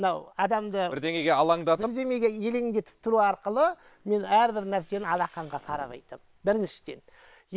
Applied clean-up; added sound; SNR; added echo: neural separator model SepFormer WHAM!.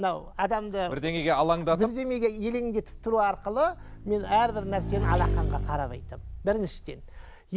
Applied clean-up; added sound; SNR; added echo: none; Motorcycle / Engine; 6 dB; none.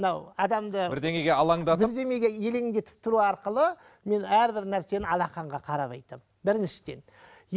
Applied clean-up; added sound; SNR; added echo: none; none; none; none.